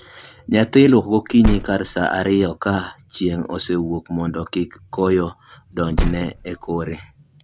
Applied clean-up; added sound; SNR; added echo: none; Car; 4 dB; none.